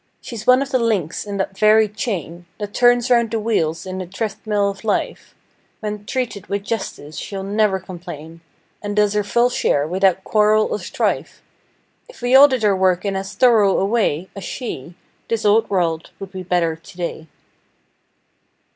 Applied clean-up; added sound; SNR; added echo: none; none; none; none.